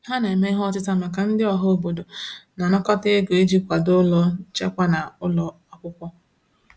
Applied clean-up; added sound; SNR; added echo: none; none; none; none.